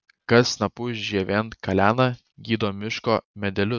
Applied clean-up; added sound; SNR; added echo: none; none; none; none.